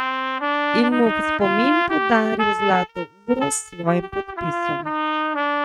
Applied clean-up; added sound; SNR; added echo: neural mask model RNNoise.